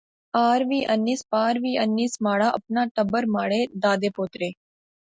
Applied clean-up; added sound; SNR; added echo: none; none; none; none.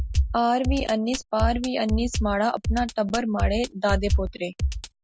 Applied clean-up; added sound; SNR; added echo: none; Drum kit; 2 dB; none.